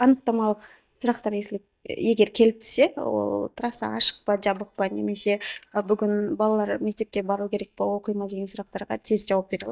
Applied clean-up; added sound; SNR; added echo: neural mask model DeepFilterNet 3.